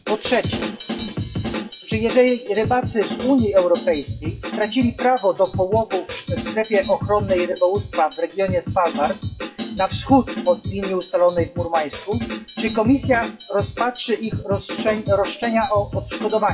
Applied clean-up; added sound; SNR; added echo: classical method WPE with log-MMSE.